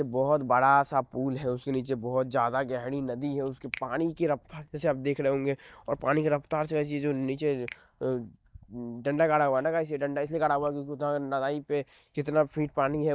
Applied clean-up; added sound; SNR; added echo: neural mask model DeepFilterNet 3.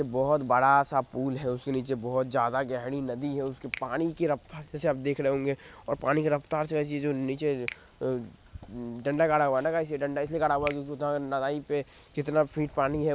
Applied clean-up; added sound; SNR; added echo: none; Finger snapping; 20 dB; none.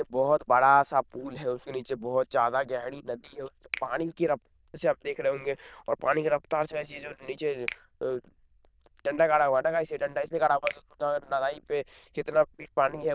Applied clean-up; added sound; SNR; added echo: neural diffusion model UNIVERSE++.